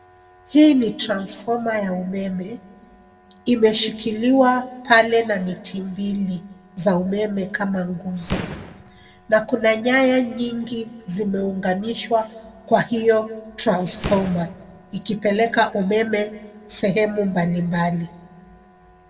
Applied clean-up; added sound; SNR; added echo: none; Fireworks; 13 dB; reverberation time 1.2 s.